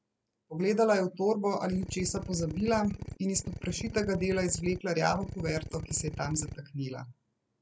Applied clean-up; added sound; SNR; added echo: none; Drill; 9 dB; none.